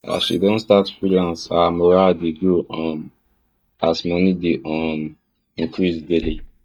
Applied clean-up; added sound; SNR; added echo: neural mask model DeepFilterNet 3.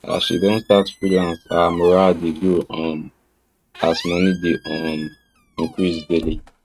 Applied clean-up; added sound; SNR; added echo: neural mask model RNNoise.